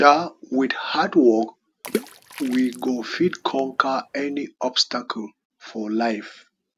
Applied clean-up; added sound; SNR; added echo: none; Water / Splash, splatter; 13 dB; none.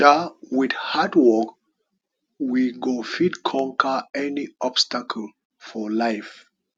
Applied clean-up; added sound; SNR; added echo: none; none; none; none.